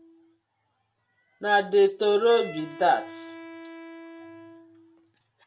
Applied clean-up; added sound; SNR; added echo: none; Wind instrument, woodwind instrument; 19 dB; none.